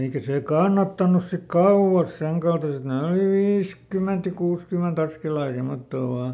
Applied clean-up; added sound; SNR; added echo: none; none; none; none.